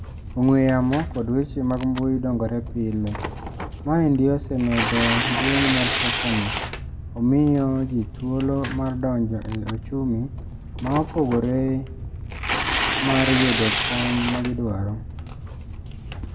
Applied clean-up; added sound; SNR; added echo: none; Tearing; 3 dB; reverberation time 1.2 s.